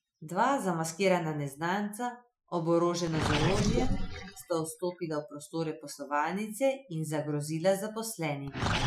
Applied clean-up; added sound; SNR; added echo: classical method Wiener filter.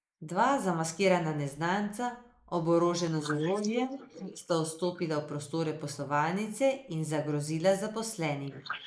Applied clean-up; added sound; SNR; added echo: neural mask model Resemble Enhance denoiser.